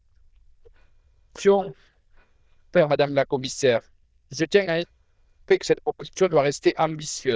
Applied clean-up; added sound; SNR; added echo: neural diffusion model UNIVERSE++.